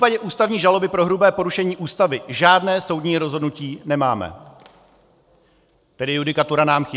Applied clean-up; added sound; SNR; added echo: none; none; none; none.